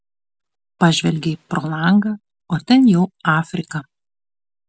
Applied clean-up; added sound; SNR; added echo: none; none; none; none.